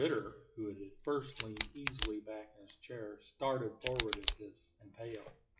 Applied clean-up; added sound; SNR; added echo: classical method WPE with log-MMSE.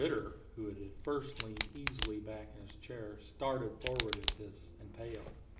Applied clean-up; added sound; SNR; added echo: none; Tick; -3 dB; reverberation time 1.2 s.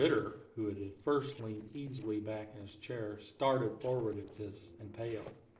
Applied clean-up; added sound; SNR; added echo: neural separator model SepFormer DNS4.